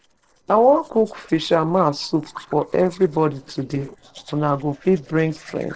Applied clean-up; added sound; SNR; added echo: neural separator model SepFormer DNS4.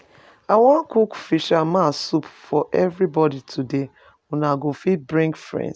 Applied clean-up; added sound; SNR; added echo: none; none; none; none.